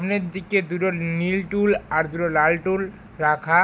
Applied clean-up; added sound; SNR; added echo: none; none; none; none.